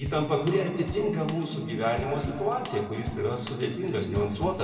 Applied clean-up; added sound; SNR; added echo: none; Drum kit; 12 dB; reverberation time 2.3 s.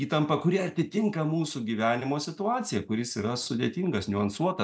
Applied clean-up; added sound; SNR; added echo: none; none; none; none.